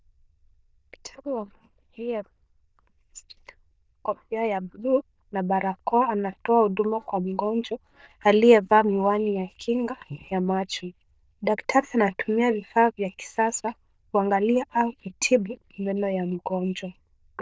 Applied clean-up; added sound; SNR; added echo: neural diffusion model UNIVERSE++.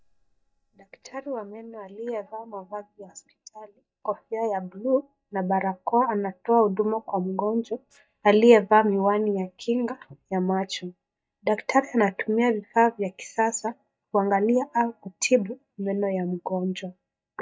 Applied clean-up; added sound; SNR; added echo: neural mask model DeepFilterNet 3.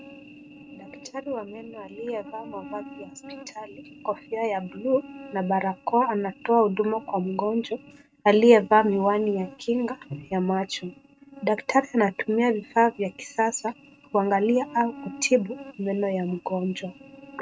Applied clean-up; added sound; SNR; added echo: neural mask model RNNoise.